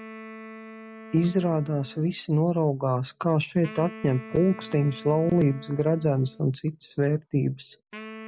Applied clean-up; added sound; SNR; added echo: none; Wind instrument, woodwind instrument; 18 dB; none.